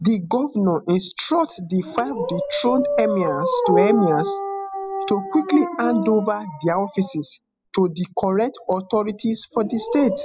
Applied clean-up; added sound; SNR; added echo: classical method spectral subtraction.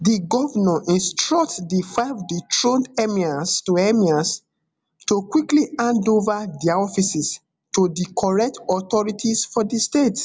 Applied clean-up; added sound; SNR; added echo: none; none; none; none.